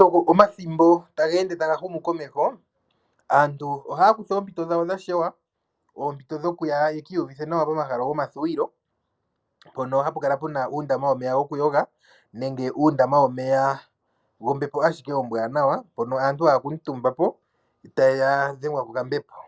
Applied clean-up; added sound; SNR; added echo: none; none; none; none.